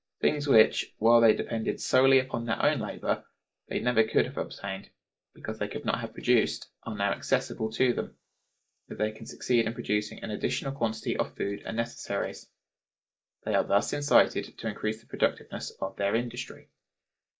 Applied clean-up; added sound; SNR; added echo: neural mask model Resemble Enhance denoiser.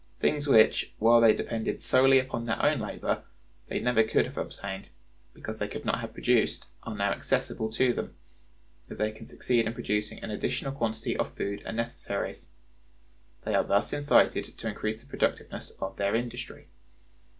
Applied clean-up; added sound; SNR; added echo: none; none; none; none.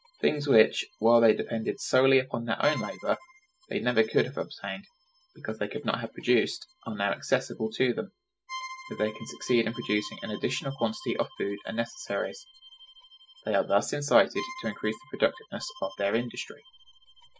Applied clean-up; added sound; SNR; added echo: classical method spectral subtraction.